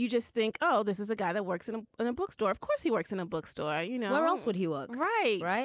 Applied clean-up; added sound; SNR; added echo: none; none; none; none.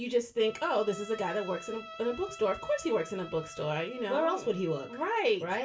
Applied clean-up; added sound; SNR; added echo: none; Bowed string instrument; 16 dB; reverberation time 0.2 s.